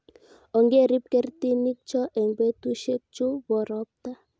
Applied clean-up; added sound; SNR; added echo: none; none; none; none.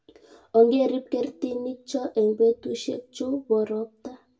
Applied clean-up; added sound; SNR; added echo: none; none; none; reverberation time 0.2 s.